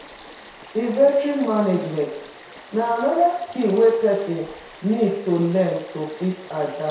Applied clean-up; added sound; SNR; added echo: none; Stream / Frog; 19 dB; reverberation time 0.7 s.